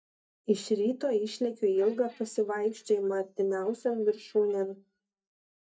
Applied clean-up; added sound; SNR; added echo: neural mask model DeepFilterNet 3.